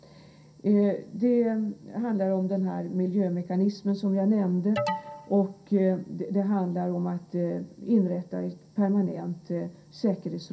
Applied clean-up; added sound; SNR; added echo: none; Alarm; 7 dB; reverberation time 0.3 s.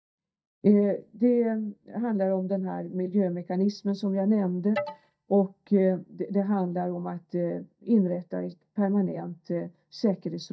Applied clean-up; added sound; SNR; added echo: neural mask model DeepFilterNet 3.